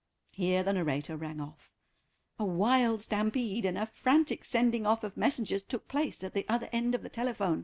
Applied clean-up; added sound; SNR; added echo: none; none; none; none.